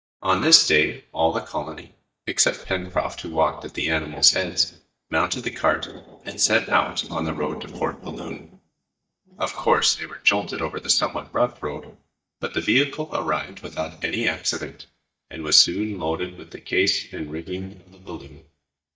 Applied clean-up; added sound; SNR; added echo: neural mask model DeepFilterNet 3.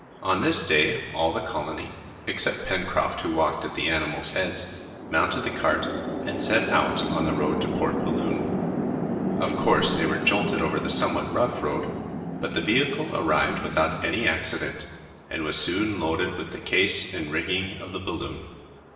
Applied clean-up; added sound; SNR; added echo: none; Chatter / Traffic noise, roadway noise / Train; 7 dB; reverberation time 1.3 s.